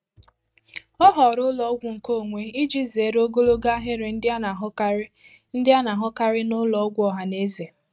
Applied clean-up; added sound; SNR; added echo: neural mask model RNNoise.